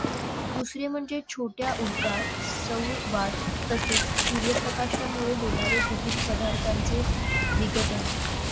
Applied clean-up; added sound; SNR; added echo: none; Meow; -4 dB; none.